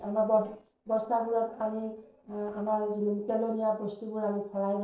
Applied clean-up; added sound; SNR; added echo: neural separator model SepFormer DNS4.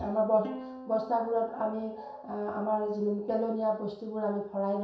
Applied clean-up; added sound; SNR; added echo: none; Plucked string instrument; 17 dB; reverberation time 0.6 s.